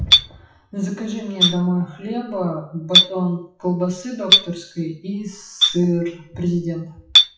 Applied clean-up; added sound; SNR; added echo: classical method WPE with log-MMSE.